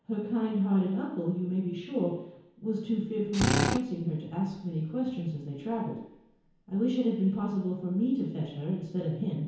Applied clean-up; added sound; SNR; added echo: none; Drill; -3 dB; reverberation time 1.0 s.